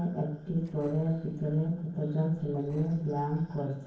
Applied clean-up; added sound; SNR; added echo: neural separator model SepFormer DNS4.